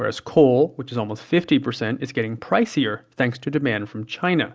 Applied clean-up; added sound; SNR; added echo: none; none; none; none.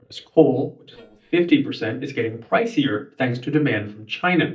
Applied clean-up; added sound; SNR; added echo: neural mask model DeepFilterNet 3.